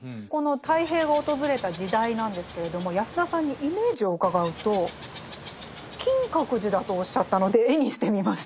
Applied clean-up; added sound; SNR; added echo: none; Water / Bird; 14 dB; none.